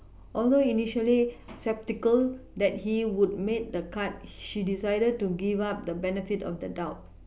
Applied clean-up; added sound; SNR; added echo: none; none; none; none.